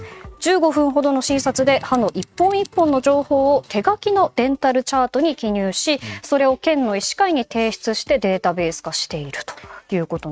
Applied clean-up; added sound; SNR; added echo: neural mask model RNNoise.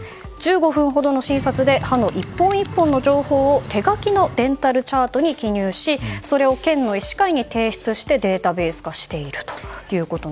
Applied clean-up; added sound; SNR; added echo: none; Bird; 11 dB; none.